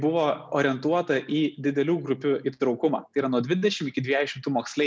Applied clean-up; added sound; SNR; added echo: none; none; none; none.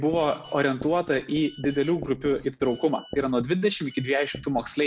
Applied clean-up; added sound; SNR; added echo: none; Telephone + Writing; 17 dB; none.